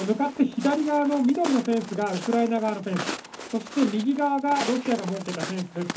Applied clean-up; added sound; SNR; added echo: none; Walk, footsteps; 11 dB; reverberation time 0.3 s.